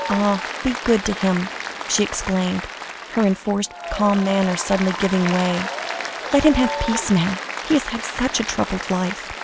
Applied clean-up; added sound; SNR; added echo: none; Applause; 8 dB; none.